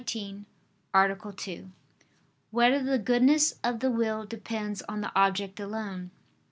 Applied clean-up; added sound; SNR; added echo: none; none; none; none.